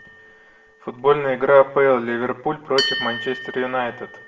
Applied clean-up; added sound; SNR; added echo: none; Bell; 11 dB; reverberation time 0.7 s.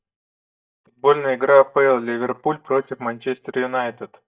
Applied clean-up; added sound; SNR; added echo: neural mask model DeepFilterNet 3.